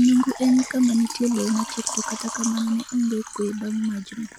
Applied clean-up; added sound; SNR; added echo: none; Water / Liquid; 12 dB; none.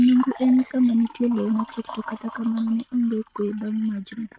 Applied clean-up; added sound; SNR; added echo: neural mask model RNNoise.